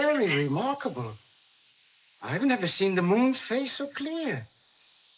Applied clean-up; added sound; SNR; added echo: neural mask model Resemble Enhance denoiser.